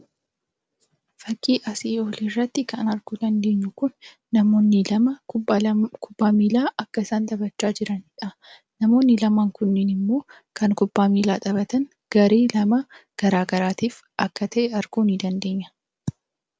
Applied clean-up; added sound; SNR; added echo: none; none; none; none.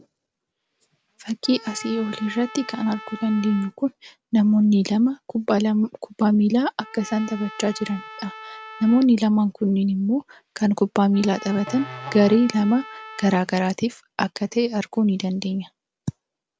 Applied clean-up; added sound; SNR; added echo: none; Musical instrument + Trumpet; 18 dB; none.